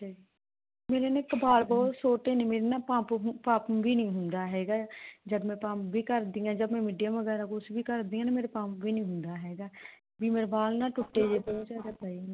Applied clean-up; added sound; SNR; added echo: none; none; none; none.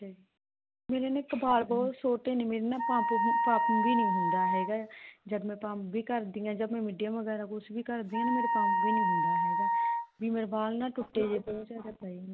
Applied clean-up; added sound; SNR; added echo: none; Wind instrument, woodwind instrument; -2 dB; none.